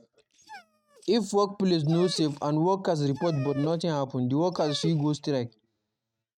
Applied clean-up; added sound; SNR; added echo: neural mask model RNNoise.